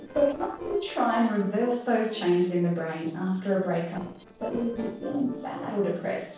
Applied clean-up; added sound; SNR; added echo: neural separator model SepFormer DNS4.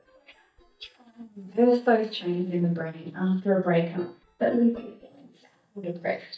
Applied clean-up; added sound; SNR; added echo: neural mask model DeepFilterNet 3.